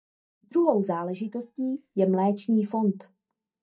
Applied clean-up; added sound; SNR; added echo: neural mask model DeepFilterNet 3.